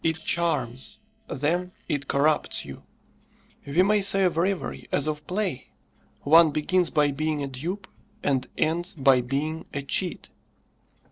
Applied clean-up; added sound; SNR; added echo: neural separator model SepFormer DNS4.